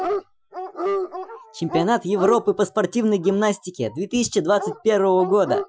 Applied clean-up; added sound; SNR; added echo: classical method Wiener filter.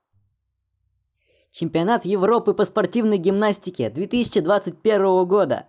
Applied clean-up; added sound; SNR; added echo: none; none; none; none.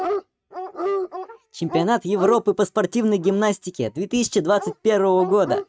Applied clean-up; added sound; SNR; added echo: neural mask model RNNoise.